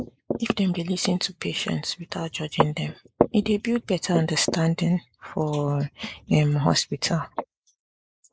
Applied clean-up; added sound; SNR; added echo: neural mask model Resemble Enhance denoiser.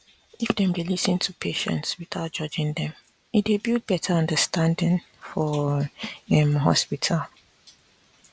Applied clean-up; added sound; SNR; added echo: none; none; none; none.